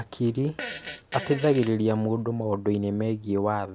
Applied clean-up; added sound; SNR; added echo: none; Fart; 11 dB; none.